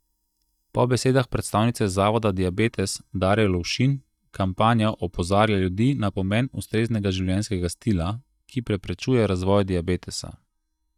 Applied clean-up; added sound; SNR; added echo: neural mask model DeepFilterNet 3.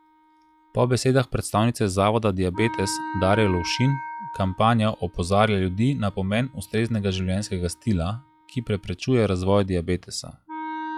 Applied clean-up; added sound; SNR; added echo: classical method log-MMSE.